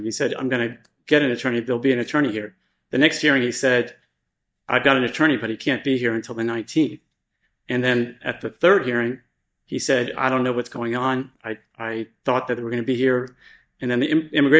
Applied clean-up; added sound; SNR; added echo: neural mask model DeepFilterNet 3.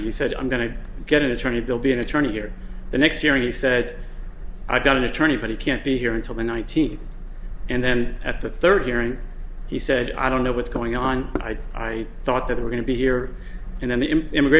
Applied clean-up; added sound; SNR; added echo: none; Knock; 12 dB; none.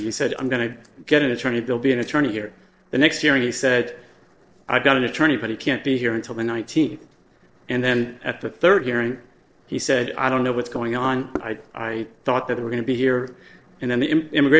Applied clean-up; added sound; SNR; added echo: neural separator model SepFormer DNS4.